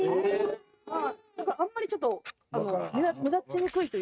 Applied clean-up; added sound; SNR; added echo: neural mask model RNNoise.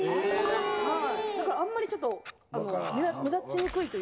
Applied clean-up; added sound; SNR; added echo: none; Fire; 20 dB; none.